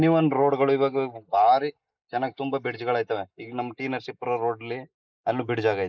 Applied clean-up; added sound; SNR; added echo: neural mask model Resemble Enhance denoiser.